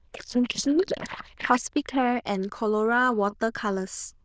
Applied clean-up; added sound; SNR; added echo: neural diffusion model UNIVERSE++.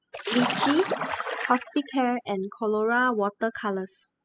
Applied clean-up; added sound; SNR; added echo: classical method spectral subtraction.